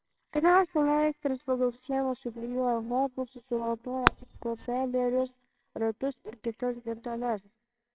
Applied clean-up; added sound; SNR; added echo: neural separator model SepFormer WHAMR!.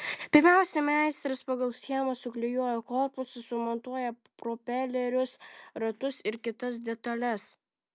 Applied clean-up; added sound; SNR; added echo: none; none; none; none.